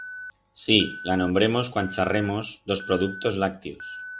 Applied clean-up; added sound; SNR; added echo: none; Alarm; 14 dB; none.